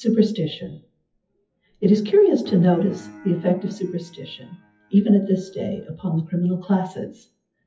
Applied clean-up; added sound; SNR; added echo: classical method WPE with log-MMSE.